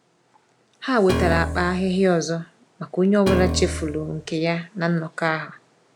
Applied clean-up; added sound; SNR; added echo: none; Piano; 4 dB; none.